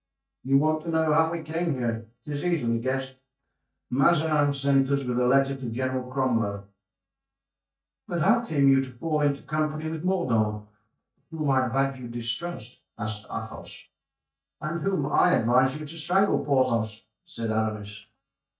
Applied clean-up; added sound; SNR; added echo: neural mask model DeepFilterNet 3.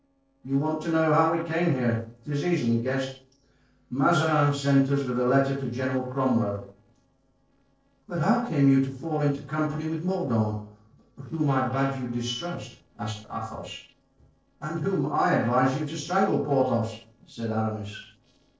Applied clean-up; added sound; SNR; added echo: neural separator model SepFormer DNS4.